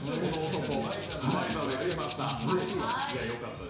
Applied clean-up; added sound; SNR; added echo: none; Rattle (instrument); 10 dB; reverberation time 0.7 s.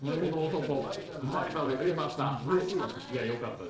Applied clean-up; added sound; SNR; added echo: neural separator model SepFormer DNS4.